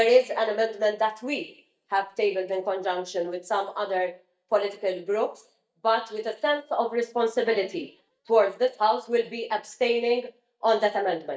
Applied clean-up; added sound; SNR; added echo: neural mask model DeepFilterNet 3.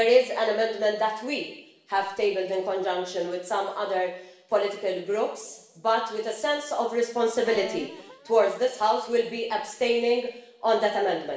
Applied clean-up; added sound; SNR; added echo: none; Wind instrument, woodwind instrument; 16 dB; reverberation time 0.8 s.